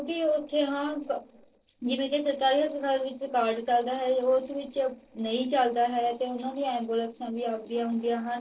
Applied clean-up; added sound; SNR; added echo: neural separator model SepFormer DNS4.